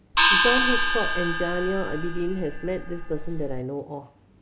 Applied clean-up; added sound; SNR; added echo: none; Gong; -5 dB; none.